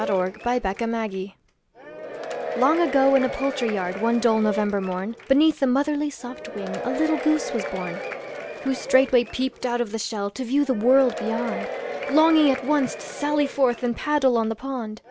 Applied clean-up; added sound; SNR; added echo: none; Applause / Crowd / Cheering; 10 dB; none.